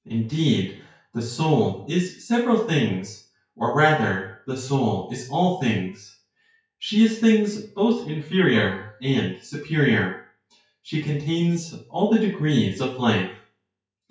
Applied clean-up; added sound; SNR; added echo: classical method WPE with log-MMSE.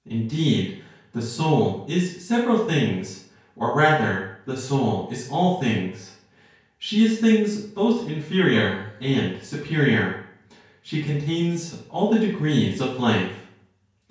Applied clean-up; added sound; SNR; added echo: none; Keyboard (musical); 14 dB; reverberation time 0.5 s.